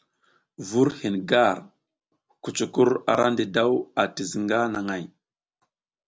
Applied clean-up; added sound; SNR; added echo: none; none; none; none.